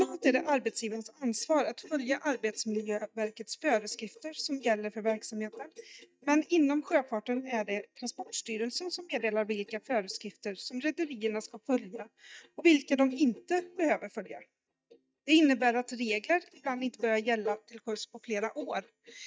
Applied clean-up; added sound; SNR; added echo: neural mask model DeepFilterNet 3.